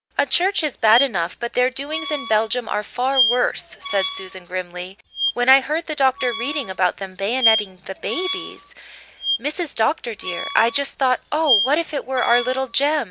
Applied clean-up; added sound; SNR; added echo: none; Squeak; 5 dB; none.